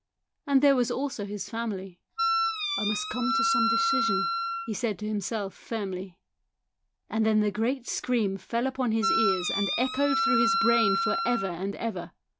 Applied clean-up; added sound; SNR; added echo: none; Wind instrument, woodwind instrument; -1 dB; none.